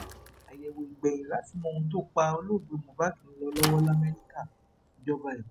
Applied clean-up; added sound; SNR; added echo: none; Thump, thud / Bicycle; 11 dB; none.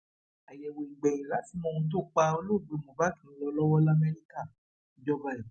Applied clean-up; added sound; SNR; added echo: none; none; none; none.